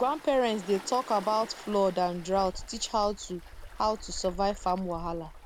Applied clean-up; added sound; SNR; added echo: none; Waves, surf; 14 dB; none.